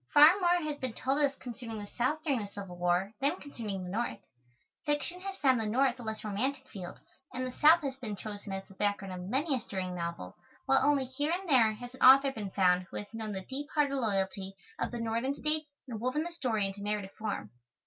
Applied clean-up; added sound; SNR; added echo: none; none; none; none.